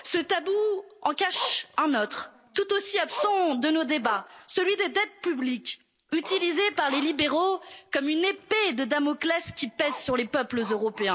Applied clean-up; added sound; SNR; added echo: none; Growling; 16 dB; none.